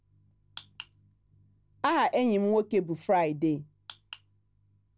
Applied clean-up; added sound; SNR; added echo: none; none; none; none.